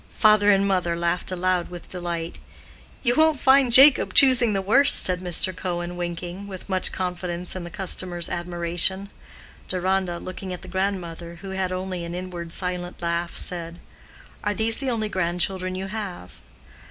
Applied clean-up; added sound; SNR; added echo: none; none; none; none.